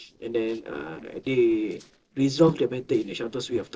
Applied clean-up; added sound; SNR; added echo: neural separator model SepFormer DNS4.